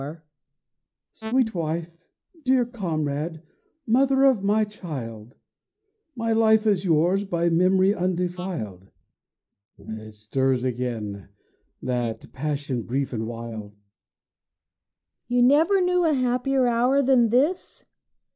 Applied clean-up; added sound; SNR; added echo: neural mask model Resemble Enhance denoiser.